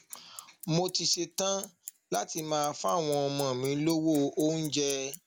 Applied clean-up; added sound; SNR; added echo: none; Bicycle; 19 dB; none.